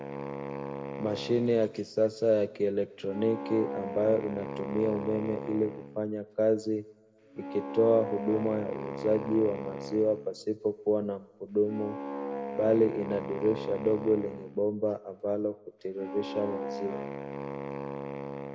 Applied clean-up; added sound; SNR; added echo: none; Wind instrument, woodwind instrument; 9 dB; reverberation time 1.2 s.